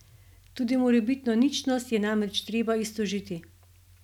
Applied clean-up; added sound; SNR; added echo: none; none; none; none.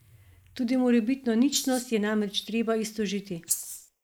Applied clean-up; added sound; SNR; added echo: neural mask model Resemble Enhance denoiser.